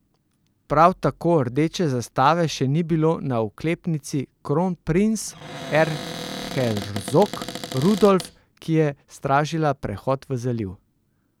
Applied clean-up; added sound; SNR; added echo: none; Cupboard open or close; 11 dB; none.